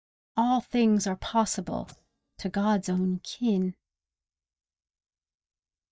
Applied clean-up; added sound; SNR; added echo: neural mask model DeepFilterNet 3.